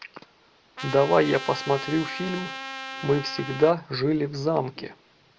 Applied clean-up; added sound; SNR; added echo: none; Trumpet; 10 dB; none.